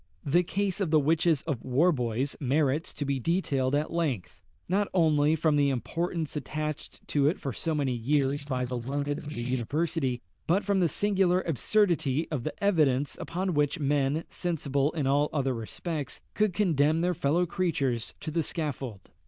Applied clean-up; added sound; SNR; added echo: neural diffusion model UNIVERSE++.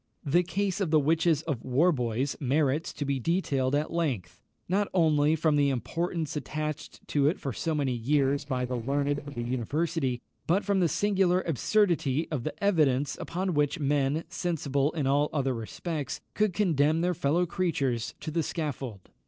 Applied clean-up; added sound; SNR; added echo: neural separator model SepFormer DNS4.